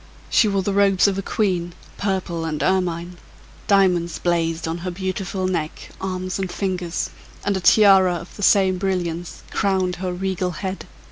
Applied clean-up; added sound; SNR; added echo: none; none; none; none.